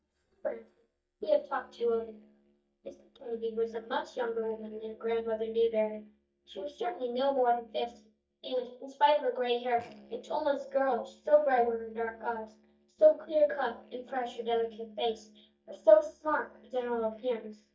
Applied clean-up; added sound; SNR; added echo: neural mask model DeepFilterNet 3.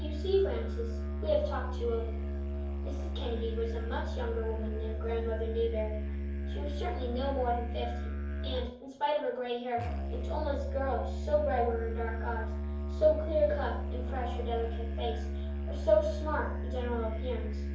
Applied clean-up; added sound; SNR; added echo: none; Musical instrument; 1 dB; reverberation time 0.6 s.